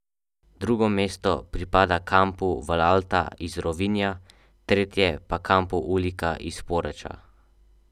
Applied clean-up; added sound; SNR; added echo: none; none; none; none.